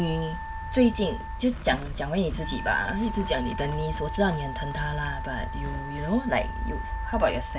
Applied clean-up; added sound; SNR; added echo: none; Wind instrument, woodwind instrument; 11 dB; none.